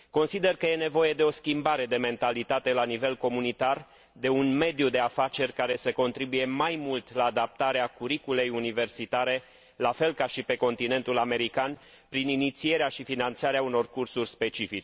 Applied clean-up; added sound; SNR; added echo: none; none; none; none.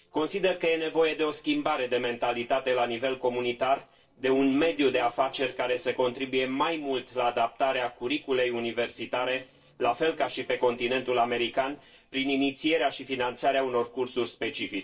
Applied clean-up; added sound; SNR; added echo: neural separator model SepFormer DNS4.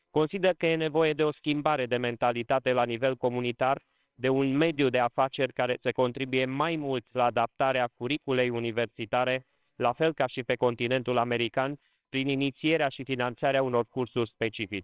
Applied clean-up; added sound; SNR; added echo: neural separator model SepFormer WHAMR!.